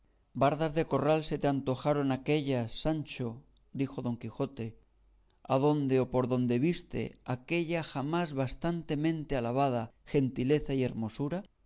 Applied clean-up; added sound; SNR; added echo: none; none; none; none.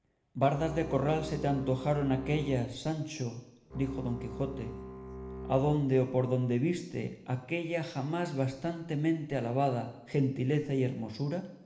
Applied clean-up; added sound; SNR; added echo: none; Bowed string instrument; 12 dB; reverberation time 1.1 s.